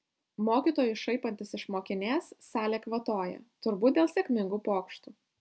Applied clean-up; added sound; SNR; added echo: none; none; none; none.